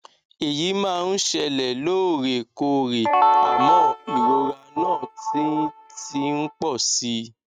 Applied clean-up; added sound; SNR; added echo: neural mask model RNNoise.